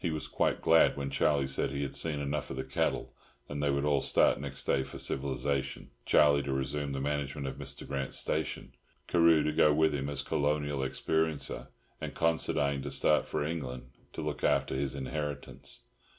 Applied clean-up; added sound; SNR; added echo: none; none; none; none.